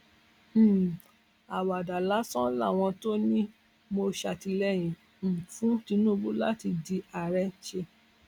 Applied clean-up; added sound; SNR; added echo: none; none; none; none.